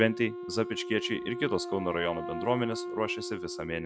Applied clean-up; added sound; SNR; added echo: none; Wind instrument, woodwind instrument; 7 dB; none.